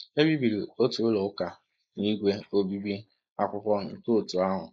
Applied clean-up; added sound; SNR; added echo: neural mask model Resemble Enhance denoiser.